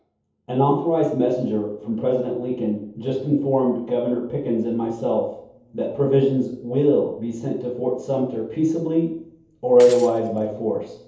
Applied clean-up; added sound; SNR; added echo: none; Shatter / Crushing; 20 dB; reverberation time 0.7 s.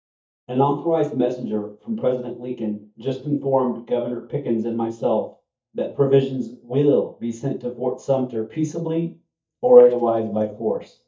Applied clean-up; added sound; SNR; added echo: neural mask model DeepFilterNet 3.